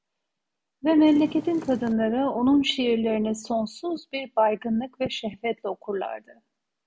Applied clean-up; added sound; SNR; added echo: none; Purr; 17 dB; none.